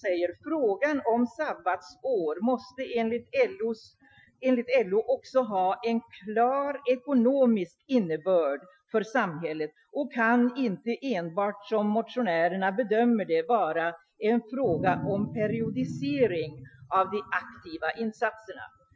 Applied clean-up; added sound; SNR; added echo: classical method Wiener filter.